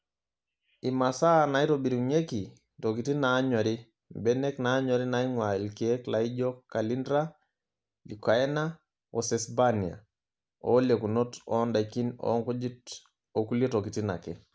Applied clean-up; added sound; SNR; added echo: none; none; none; none.